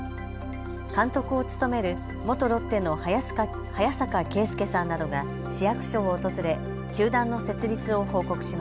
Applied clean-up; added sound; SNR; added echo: none; none; none; none.